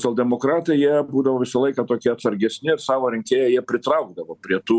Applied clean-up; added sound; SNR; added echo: none; none; none; none.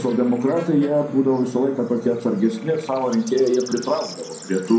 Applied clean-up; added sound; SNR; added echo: none; Bird / Insect; 18 dB; reverberation time 0.6 s.